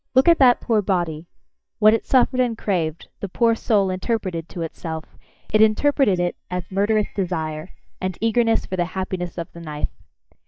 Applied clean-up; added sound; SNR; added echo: neural mask model DeepFilterNet 3.